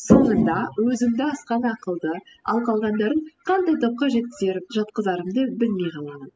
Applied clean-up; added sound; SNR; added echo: classical method spectral subtraction.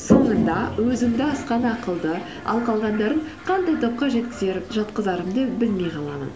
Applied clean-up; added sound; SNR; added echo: none; Toilet flush; 5 dB; none.